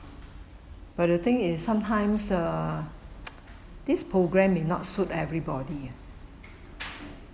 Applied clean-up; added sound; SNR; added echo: none; none; none; none.